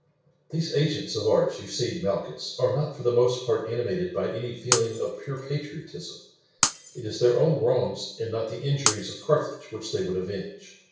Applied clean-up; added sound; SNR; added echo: none; Shatter; 5 dB; reverberation time 0.6 s.